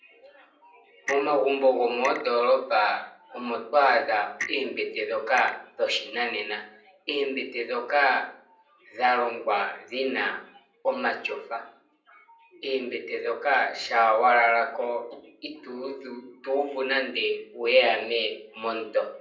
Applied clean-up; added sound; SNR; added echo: none; Clock; 13 dB; reverberation time 0.6 s.